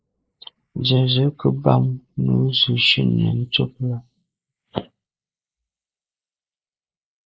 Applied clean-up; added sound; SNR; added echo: neural mask model Resemble Enhance denoiser.